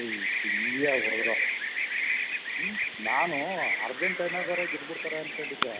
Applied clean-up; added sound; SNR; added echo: none; Bird vocalization, bird call, bird song; -4 dB; none.